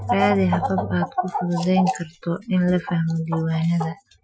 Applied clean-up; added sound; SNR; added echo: classical method Wiener filter.